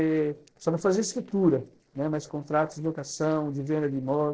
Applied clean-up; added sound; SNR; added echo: neural separator model SepFormer DNS4.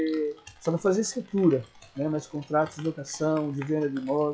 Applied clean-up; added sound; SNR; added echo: classical method WPE with log-MMSE.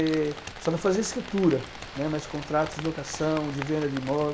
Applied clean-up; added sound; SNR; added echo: none; Rain; 12 dB; reverberation time 0.3 s.